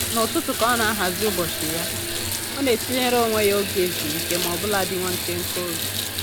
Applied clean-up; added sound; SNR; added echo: none; Bathtub (filling or washing) / Water tap, faucet; 2 dB; none.